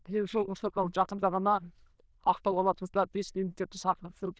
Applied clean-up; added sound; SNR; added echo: neural diffusion model UNIVERSE++.